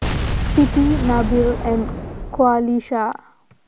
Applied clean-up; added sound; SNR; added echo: none; Boom; 4 dB; none.